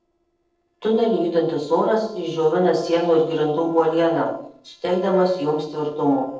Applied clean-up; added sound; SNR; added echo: neural separator model SepFormer DNS4.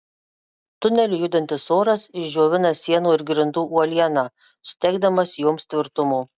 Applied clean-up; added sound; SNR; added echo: none; none; none; none.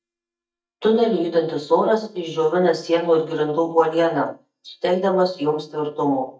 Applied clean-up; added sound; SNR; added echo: neural mask model DeepFilterNet 3.